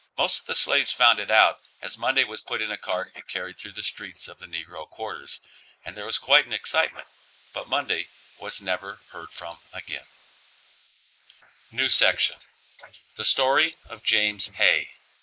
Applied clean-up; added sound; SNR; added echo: neural mask model Resemble Enhance denoiser.